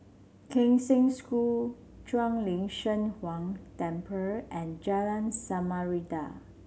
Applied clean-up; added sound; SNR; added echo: none; none; none; none.